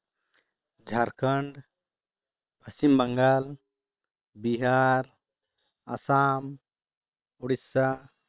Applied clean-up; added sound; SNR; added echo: neural separator model SepFormer WHAM!.